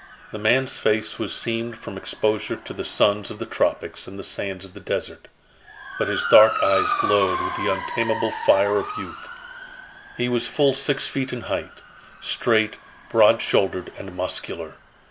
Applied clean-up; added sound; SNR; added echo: none; Motor vehicle (road) / Siren; 9 dB; none.